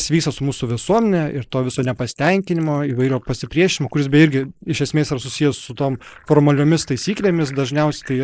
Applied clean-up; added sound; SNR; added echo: neural mask model Resemble Enhance denoiser.